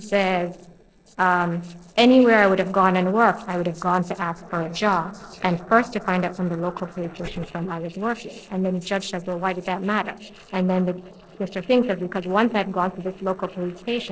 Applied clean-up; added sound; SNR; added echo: neural separator model SepFormer DNS4.